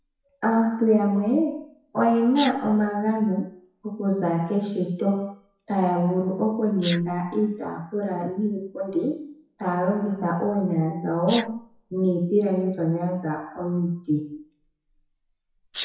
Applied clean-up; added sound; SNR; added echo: classical method WPE with log-MMSE.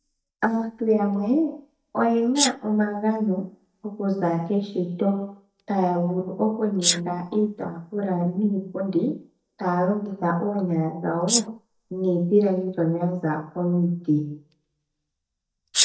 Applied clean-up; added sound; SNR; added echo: neural mask model DeepFilterNet 3.